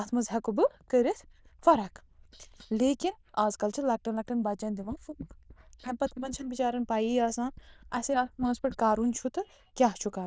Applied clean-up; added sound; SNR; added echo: neural diffusion model UNIVERSE++.